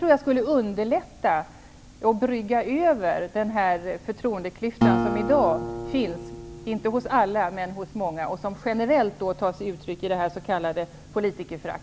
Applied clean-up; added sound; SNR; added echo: none; Acoustic guitar; 3 dB; none.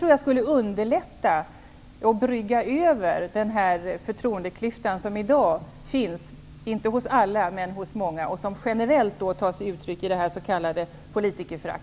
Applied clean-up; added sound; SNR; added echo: none; none; none; none.